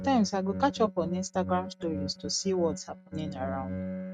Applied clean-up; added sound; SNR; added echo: neural mask model RNNoise.